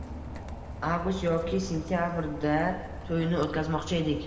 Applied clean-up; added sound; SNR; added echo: none; Rain; 10 dB; reverberation time 1.6 s.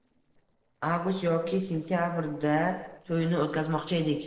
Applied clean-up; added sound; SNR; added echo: neural separator model SepFormer DNS4.